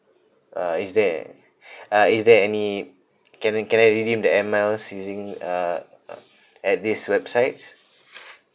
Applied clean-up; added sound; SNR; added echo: none; none; none; none.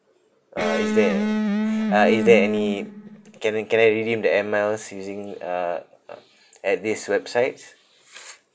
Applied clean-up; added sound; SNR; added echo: none; Electric guitar; 0 dB; none.